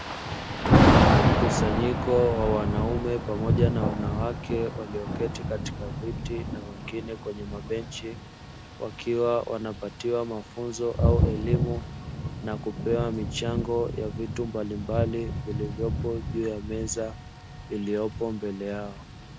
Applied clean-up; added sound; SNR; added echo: none; Thunder / Rain; -3 dB; none.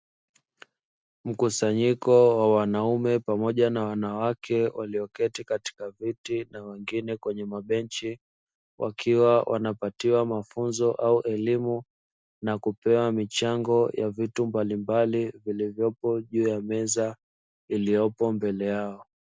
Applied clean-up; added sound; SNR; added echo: none; none; none; none.